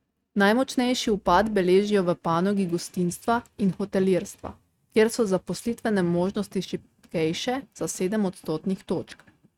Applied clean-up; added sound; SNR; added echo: neural mask model RNNoise.